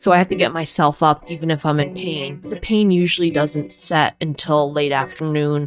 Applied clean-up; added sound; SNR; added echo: neural mask model DeepFilterNet 3.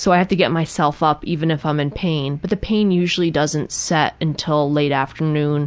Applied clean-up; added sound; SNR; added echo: none; none; none; none.